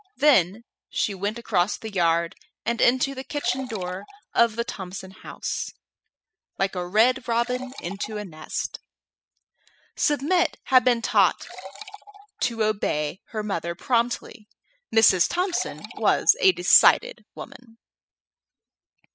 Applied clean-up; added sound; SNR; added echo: classical method spectral subtraction.